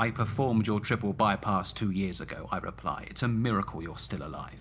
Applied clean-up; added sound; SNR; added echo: none; none; none; none.